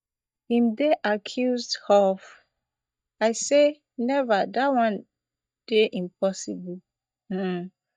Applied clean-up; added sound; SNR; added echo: neural mask model DeepFilterNet 3.